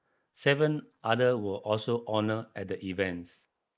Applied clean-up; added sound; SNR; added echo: neural mask model Resemble Enhance denoiser.